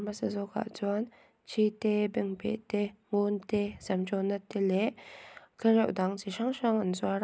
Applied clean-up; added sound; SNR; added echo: none; none; none; none.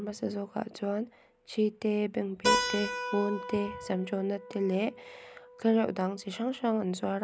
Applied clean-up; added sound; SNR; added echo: none; Keyboard (musical); 6 dB; none.